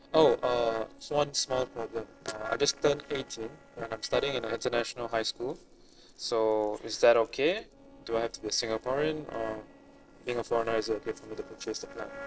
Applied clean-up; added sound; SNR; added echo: neural separator model SepFormer DNS4.